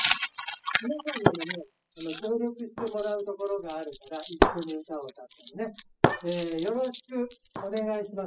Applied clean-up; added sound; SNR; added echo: classical method spectral subtraction.